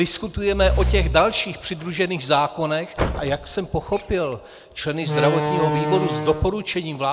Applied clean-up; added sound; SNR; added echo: none; Slam; 4 dB; none.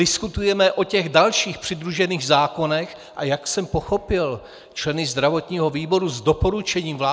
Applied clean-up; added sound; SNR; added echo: none; none; none; none.